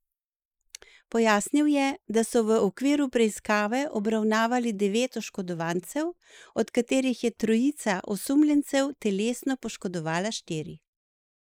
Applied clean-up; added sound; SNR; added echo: neural mask model Resemble Enhance denoiser.